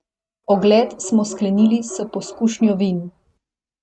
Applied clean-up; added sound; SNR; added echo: neural mask model RNNoise.